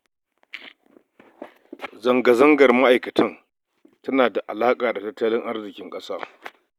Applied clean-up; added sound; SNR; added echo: none; none; none; none.